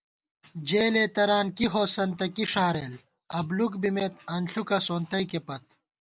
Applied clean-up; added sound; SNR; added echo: none; none; none; none.